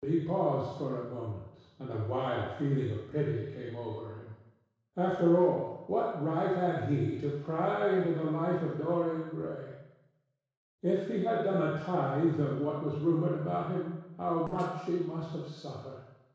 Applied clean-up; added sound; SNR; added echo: neural separator model SepFormer DNS4.